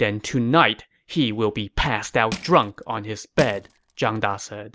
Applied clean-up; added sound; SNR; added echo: none; Crushing; 13 dB; none.